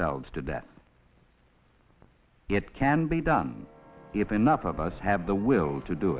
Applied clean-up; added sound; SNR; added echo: none; none; none; none.